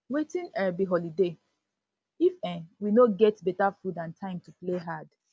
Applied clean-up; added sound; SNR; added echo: none; none; none; none.